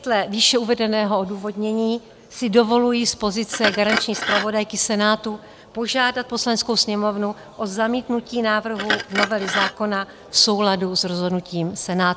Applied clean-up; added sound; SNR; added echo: none; Glass; 6 dB; none.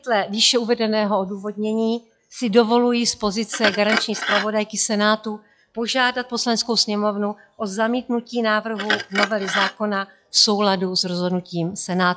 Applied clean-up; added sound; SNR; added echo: classical method log-MMSE.